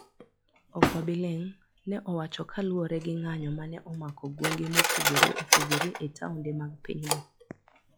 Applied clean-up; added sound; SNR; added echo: classical method log-MMSE.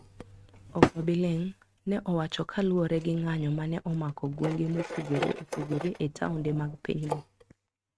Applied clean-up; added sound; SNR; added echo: neural mask model RNNoise.